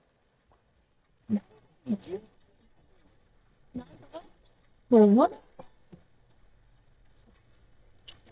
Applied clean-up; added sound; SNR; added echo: neural mask model DeepFilterNet 3.